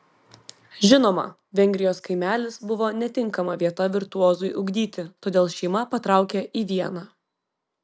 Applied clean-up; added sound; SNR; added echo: none; none; none; none.